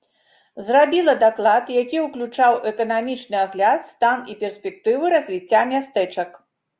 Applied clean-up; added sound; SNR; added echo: none; none; none; none.